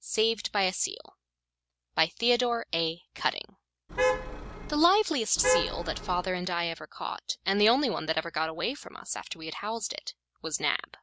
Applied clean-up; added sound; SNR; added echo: none; Traffic noise, roadway noise / Vehicle horn, car horn, honking; 0 dB; none.